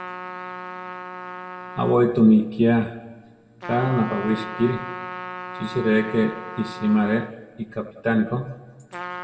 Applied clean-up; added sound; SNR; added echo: none; Trumpet; 12 dB; reverberation time 1.1 s.